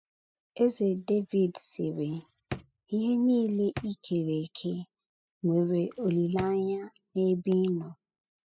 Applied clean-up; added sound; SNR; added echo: classical method spectral subtraction.